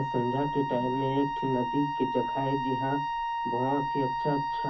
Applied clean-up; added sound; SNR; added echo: none; Wind instrument, woodwind instrument; 1 dB; reverberation time 0.3 s.